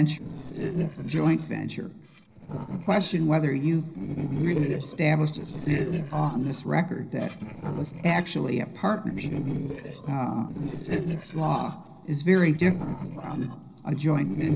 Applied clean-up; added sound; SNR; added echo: neural separator model SepFormer DNS4.